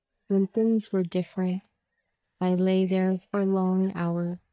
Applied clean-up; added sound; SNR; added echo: neural mask model DeepFilterNet 3.